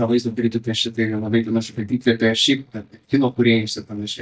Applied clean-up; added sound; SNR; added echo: neural mask model DeepFilterNet 3.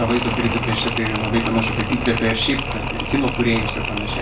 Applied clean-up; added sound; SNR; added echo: none; Mechanisms; 2 dB; reverberation time 0.3 s.